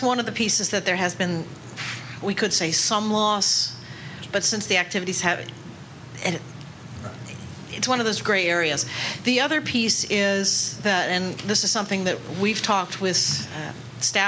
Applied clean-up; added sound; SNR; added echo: none; none; none; none.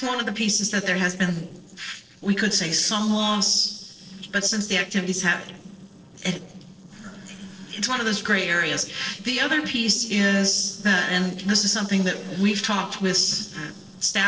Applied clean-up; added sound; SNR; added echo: neural separator model SepFormer DNS4.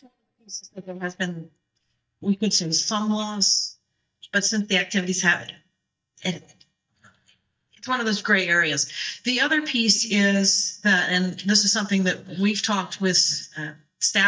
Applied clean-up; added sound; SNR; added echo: neural mask model DeepFilterNet 3.